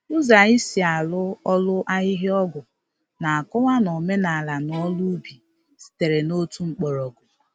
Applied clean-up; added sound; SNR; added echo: none; Bowed string instrument; 18 dB; none.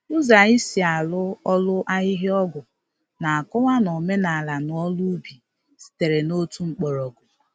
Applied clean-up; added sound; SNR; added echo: none; none; none; none.